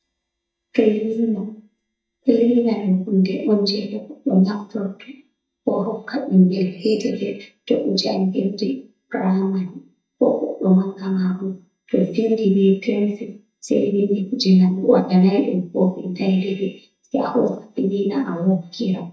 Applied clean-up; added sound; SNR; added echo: neural mask model DeepFilterNet 3.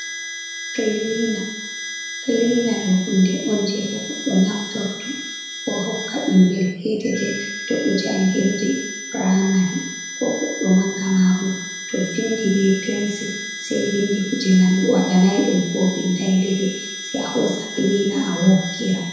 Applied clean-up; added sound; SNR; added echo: none; Harmonica; 10 dB; reverberation time 1.0 s.